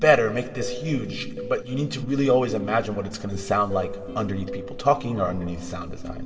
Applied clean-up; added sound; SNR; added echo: none; none; none; reverberation time 1.8 s.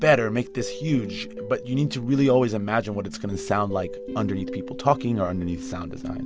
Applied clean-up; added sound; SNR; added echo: none; none; none; none.